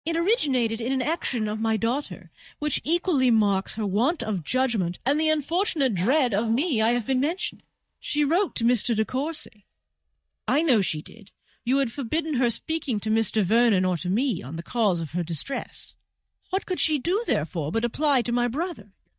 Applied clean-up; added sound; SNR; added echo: neural mask model DeepFilterNet 3.